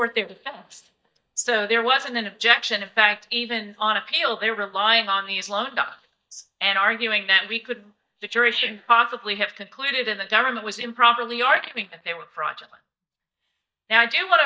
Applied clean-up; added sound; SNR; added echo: neural mask model DeepFilterNet 3.